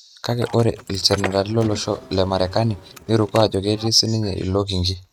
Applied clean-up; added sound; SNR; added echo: neural mask model RNNoise.